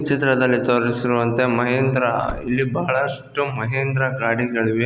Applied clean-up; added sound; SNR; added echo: none; Slam / Wood; 17 dB; none.